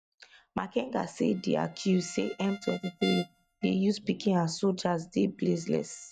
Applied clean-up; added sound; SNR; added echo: neural mask model RNNoise.